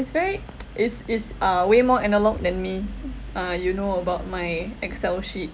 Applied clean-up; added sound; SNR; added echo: none; none; none; none.